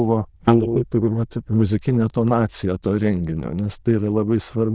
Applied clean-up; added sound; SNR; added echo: neural diffusion model UNIVERSE++.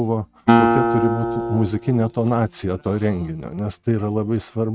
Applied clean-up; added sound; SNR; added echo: neural mask model RNNoise.